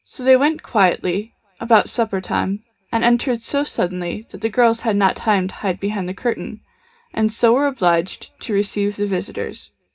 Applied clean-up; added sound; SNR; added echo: none; none; none; reverberation time 0.3 s.